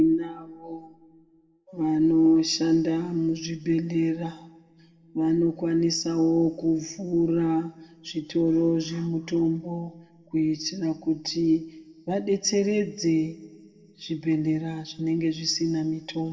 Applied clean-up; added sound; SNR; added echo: none; none; none; reverberation time 0.9 s.